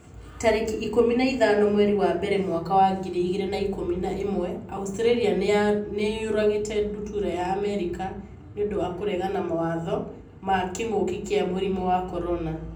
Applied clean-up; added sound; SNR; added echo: none; none; none; reverberation time 0.6 s.